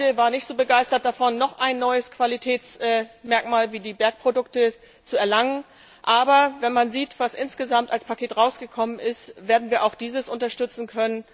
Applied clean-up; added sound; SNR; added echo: none; none; none; none.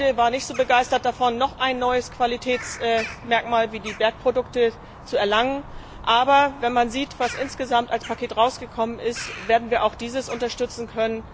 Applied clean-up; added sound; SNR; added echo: none; Bird vocalization, bird call, bird song; 16 dB; none.